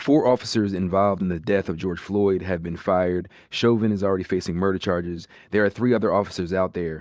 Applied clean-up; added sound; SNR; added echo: none; none; none; none.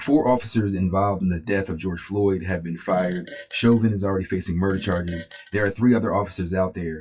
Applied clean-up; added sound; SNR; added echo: classical method WPE with log-MMSE.